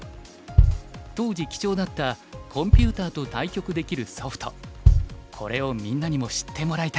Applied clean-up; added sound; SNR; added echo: none; Bass drum; -4 dB; none.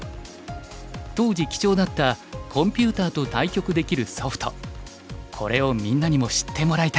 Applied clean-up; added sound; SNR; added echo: none; none; none; none.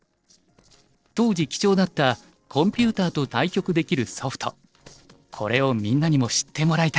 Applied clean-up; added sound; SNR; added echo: neural separator model SepFormer DNS4.